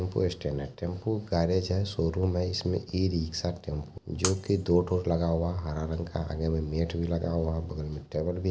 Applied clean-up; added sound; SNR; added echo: none; Shatter; 11 dB; none.